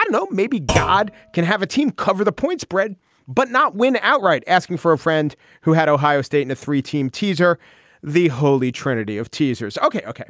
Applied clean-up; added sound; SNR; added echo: none; Thump, thud; 8 dB; none.